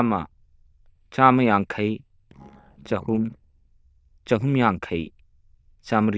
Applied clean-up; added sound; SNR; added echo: neural diffusion model UNIVERSE++.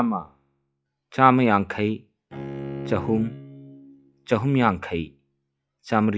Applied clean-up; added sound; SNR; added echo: classical method log-MMSE.